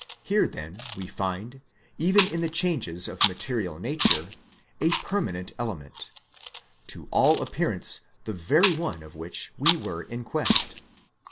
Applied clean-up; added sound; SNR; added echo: none; Chewing, mastication; 5 dB; none.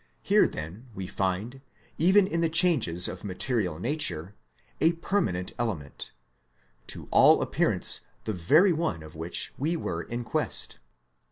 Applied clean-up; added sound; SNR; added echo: none; none; none; none.